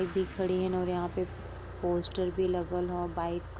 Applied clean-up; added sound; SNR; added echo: none; Motor vehicle (road); 10 dB; none.